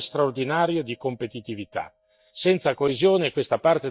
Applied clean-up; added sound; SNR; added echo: neural mask model DeepFilterNet 3.